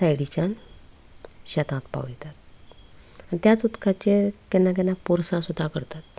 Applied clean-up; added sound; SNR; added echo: none; none; none; none.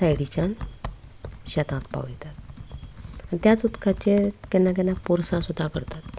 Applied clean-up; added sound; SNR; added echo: none; Computer keyboard; 13 dB; none.